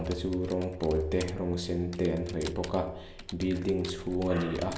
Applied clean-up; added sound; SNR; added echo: none; Typing; 18 dB; none.